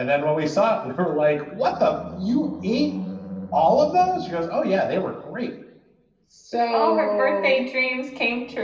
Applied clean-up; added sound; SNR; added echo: none; Animal; 16 dB; reverberation time 0.9 s.